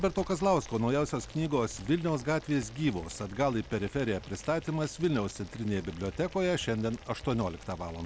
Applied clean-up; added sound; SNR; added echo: none; Boiling; 18 dB; none.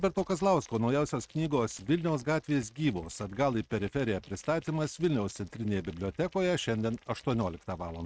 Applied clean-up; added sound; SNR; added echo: neural mask model RNNoise.